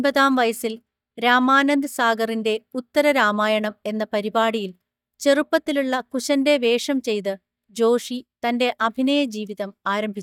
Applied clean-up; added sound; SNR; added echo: neural mask model DeepFilterNet 3.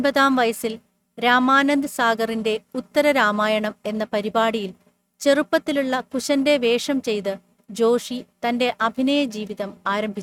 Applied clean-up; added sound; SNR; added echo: neural mask model RNNoise.